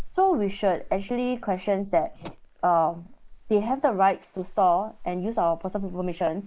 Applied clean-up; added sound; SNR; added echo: neural mask model Resemble Enhance denoiser.